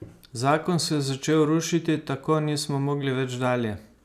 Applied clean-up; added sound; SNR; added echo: none; none; none; none.